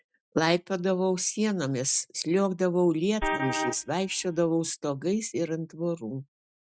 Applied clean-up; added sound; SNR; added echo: neural mask model RNNoise.